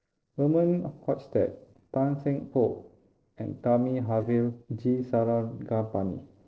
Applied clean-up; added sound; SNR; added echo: neural separator model SepFormer DNS4.